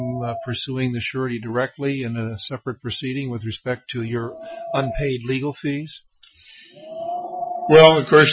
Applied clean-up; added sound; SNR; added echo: classical method Wiener filter.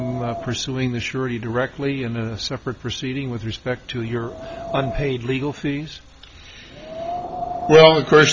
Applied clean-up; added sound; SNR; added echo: none; Wind; 13 dB; none.